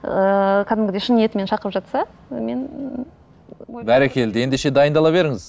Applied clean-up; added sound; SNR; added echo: none; none; none; none.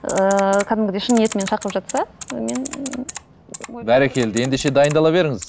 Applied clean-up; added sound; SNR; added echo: none; Typing; 15 dB; none.